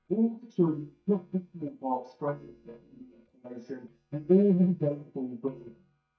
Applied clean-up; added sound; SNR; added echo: neural mask model DeepFilterNet 3.